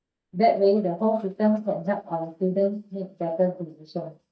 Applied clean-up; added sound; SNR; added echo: neural mask model DeepFilterNet 3.